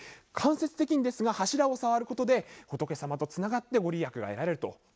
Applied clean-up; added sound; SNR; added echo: none; none; none; none.